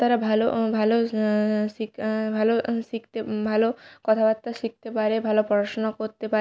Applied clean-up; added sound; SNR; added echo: none; none; none; none.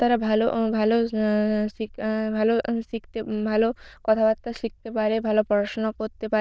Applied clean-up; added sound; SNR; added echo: neural diffusion model UNIVERSE++.